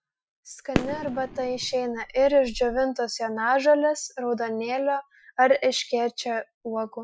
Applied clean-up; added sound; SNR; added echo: classical method Wiener filter.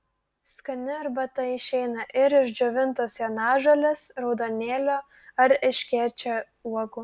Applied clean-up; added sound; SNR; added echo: none; none; none; none.